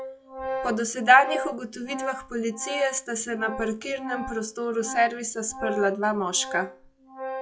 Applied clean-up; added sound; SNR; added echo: classical method log-MMSE.